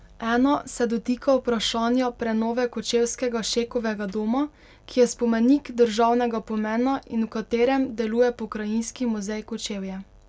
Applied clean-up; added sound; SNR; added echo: none; none; none; none.